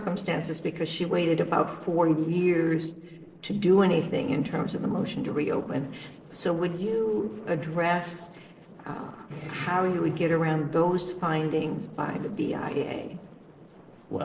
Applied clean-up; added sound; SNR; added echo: neural separator model SepFormer DNS4.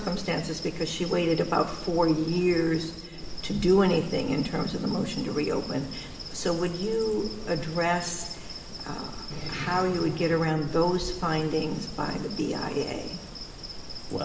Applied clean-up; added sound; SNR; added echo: none; Insect; 10 dB; reverberation time 2.5 s.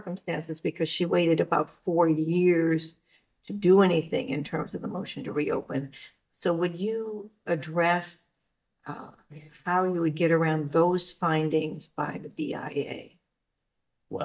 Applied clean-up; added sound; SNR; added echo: neural mask model DeepFilterNet 3.